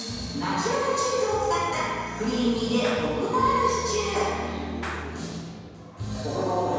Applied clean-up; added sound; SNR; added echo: none; Clapping; 16 dB; reverberation time 1.9 s.